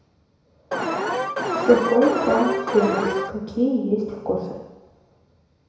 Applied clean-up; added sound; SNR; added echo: none; Alarm; 1 dB; reverberation time 0.9 s.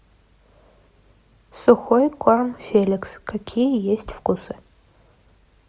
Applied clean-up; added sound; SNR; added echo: none; none; none; none.